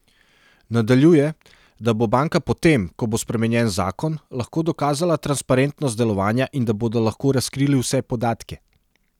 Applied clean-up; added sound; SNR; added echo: none; none; none; none.